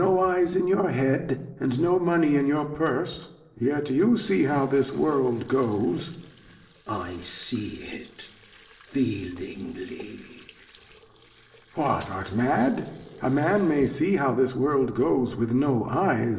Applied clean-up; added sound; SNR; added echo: neural separator model SepFormer DNS4.